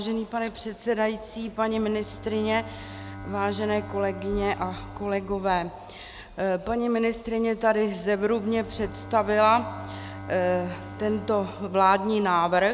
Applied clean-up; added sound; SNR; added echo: none; Bowed string instrument; 16 dB; none.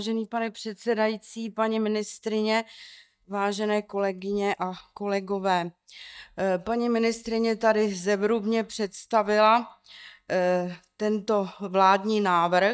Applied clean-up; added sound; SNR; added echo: neural mask model DeepFilterNet 3.